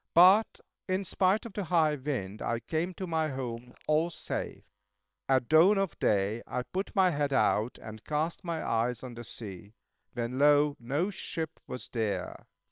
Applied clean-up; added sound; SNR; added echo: neural separator model SepFormer WHAM!.